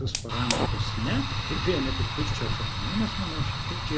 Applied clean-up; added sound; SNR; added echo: none; Fire; -4 dB; none.